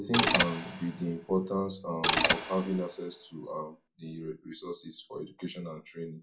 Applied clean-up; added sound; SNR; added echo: none; Mechanisms; -4 dB; reverberation time 0.2 s.